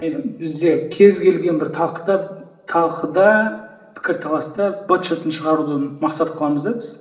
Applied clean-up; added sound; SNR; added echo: none; none; none; reverberation time 1.4 s.